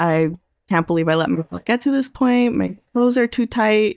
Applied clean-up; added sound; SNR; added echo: neural mask model DeepFilterNet 3.